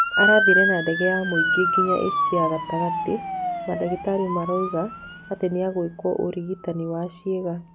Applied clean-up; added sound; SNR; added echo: none; Motor vehicle (road) / Siren; 0 dB; none.